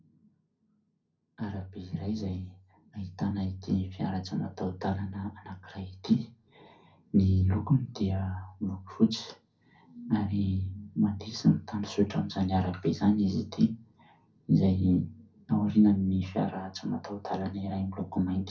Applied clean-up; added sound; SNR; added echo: none; none; none; reverberation time 0.3 s.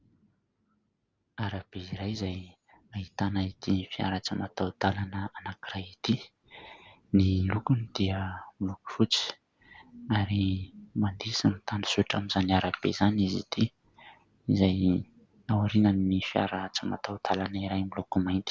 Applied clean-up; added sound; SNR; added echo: none; none; none; none.